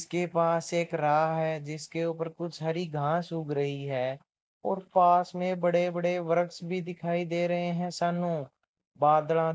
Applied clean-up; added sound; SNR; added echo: none; none; none; none.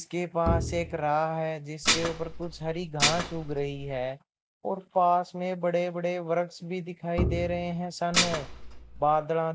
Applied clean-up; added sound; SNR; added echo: none; Dishes, pots, and pans + Bowed string instrument; 2 dB; none.